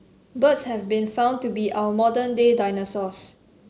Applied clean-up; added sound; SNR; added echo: none; none; none; none.